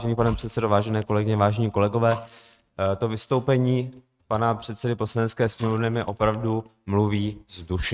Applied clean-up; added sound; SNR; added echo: neural mask model RNNoise.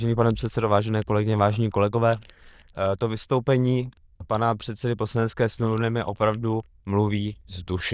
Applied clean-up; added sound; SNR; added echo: neural diffusion model UNIVERSE++.